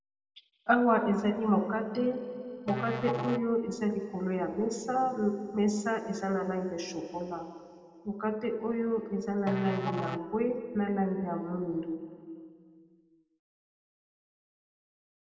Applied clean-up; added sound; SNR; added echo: none; Musical instrument; 9 dB; reverberation time 2.3 s.